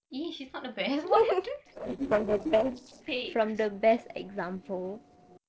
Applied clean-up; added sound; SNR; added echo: neural separator model SepFormer DNS4.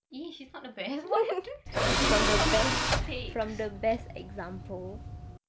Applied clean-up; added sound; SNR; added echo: none; Tools; -3 dB; none.